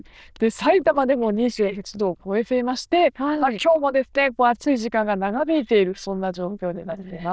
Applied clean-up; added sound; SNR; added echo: neural diffusion model UNIVERSE++.